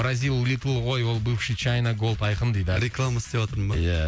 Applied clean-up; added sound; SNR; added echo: none; none; none; none.